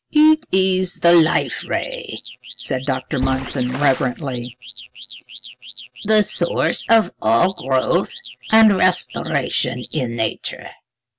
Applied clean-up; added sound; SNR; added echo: none; Alarm / Car + Water / Splash, splatter; 11 dB; none.